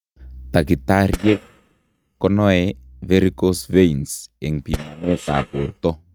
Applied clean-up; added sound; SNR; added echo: neural mask model RNNoise.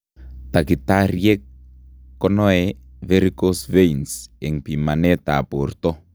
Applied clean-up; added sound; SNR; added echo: none; none; none; none.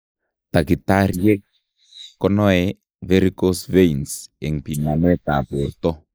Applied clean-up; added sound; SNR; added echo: neural mask model Resemble Enhance denoiser.